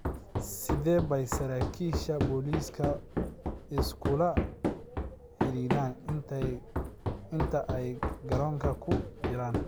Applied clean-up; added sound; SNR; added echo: none; Run; 0 dB; none.